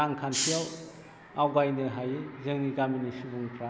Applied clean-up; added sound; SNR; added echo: none; Hiss; 6 dB; none.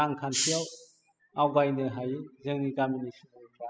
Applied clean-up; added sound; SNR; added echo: classical method spectral subtraction.